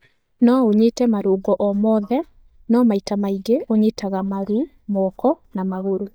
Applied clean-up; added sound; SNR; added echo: neural mask model DeepFilterNet 3.